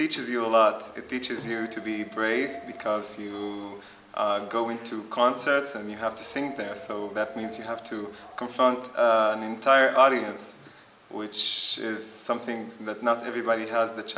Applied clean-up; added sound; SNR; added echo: none; Dog; 19 dB; none.